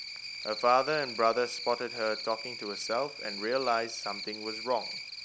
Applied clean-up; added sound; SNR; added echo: none; Cricket; 9 dB; none.